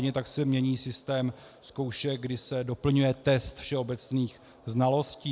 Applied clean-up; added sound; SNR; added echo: none; none; none; none.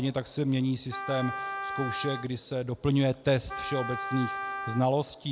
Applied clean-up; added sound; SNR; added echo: none; Wind instrument, woodwind instrument; 8 dB; none.